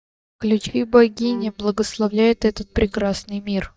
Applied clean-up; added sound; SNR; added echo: neural mask model DeepFilterNet 3.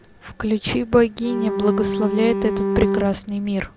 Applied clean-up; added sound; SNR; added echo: none; Bowed string instrument; 2 dB; none.